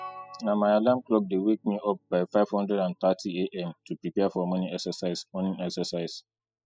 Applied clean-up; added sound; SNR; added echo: classical method spectral subtraction.